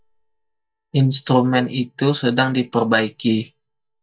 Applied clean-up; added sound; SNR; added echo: neural mask model DeepFilterNet 3.